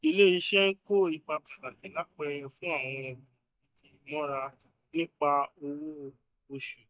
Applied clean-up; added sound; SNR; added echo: neural mask model DeepFilterNet 3.